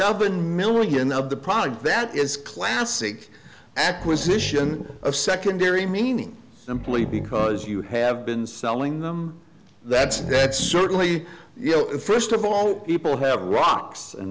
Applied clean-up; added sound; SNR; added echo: none; Growling; 13 dB; none.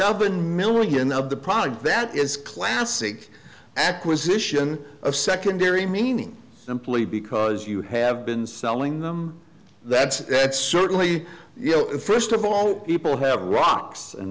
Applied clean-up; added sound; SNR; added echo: none; none; none; none.